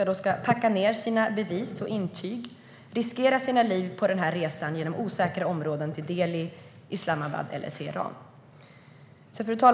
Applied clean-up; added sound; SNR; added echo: none; none; none; none.